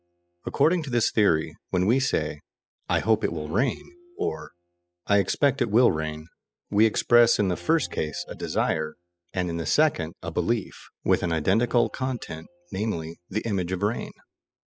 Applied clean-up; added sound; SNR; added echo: classical method spectral subtraction.